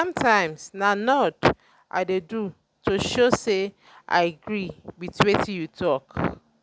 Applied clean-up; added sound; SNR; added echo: none; none; none; none.